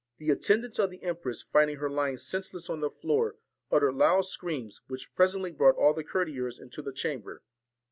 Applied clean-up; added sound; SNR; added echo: none; none; none; none.